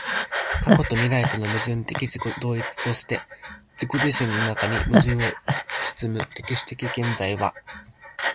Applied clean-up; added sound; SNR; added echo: none; Breathing; -1 dB; none.